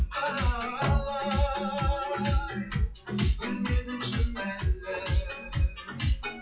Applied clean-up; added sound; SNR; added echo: classical method WPE with log-MMSE.